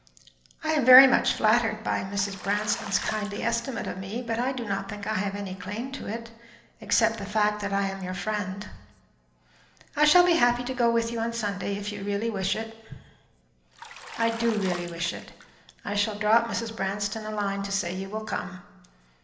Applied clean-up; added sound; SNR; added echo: none; Bathtub (filling or washing); 14 dB; reverberation time 0.8 s.